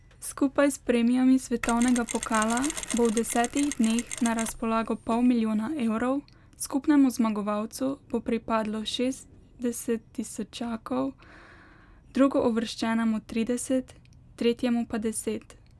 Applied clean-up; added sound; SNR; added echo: none; Mechanisms; 6 dB; none.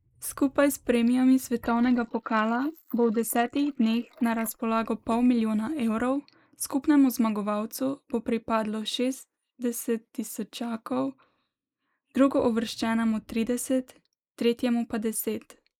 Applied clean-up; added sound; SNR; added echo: neural mask model Resemble Enhance denoiser.